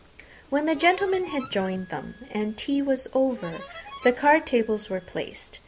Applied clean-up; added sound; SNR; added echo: none; Harmonica; 17 dB; none.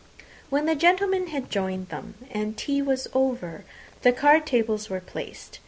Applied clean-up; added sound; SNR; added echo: none; none; none; none.